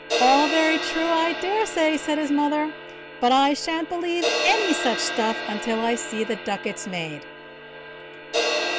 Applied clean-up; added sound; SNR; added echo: none; Crash cymbal; 5 dB; none.